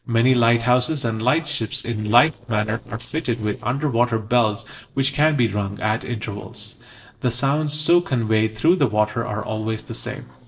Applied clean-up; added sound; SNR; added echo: neural separator model SepFormer DNS4.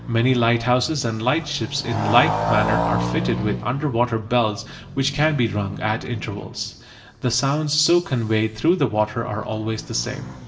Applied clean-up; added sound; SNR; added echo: none; Motorcycle; 7 dB; reverberation time 1.7 s.